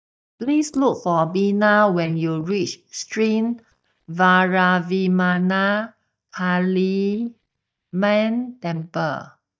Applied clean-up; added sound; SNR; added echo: neural mask model DeepFilterNet 3.